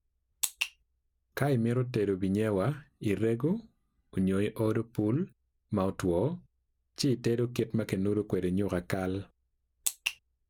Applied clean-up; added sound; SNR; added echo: none; none; none; none.